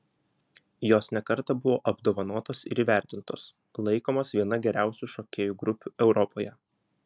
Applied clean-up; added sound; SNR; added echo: none; none; none; none.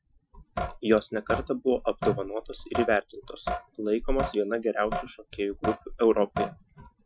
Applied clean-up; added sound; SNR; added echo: classical method Wiener filter.